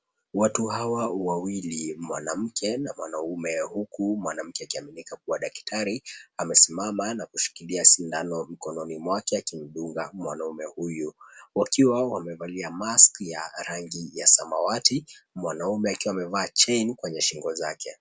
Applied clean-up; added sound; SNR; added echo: none; none; none; none.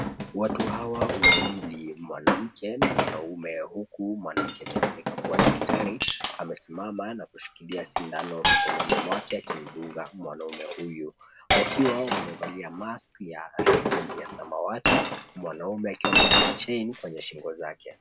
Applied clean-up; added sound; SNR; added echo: none; Chink, clink; -2 dB; none.